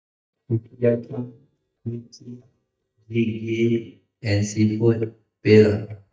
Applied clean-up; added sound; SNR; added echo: neural mask model DeepFilterNet 3.